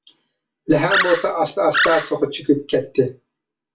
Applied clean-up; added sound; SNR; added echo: none; Animal; 2 dB; reverberation time 0.2 s.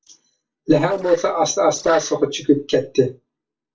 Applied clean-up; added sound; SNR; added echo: neural separator model SepFormer DNS4.